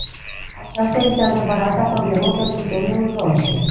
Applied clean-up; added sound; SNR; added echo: none; Bird; 11 dB; reverberation time 1.1 s.